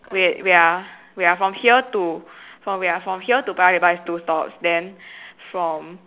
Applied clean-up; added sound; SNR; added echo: none; none; none; none.